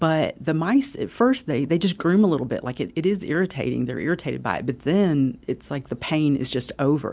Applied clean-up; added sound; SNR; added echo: none; none; none; none.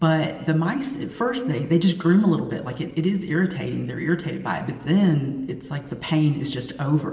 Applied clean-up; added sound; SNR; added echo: none; none; none; reverberation time 1.2 s.